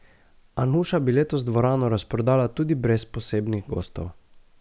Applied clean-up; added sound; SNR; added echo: none; none; none; none.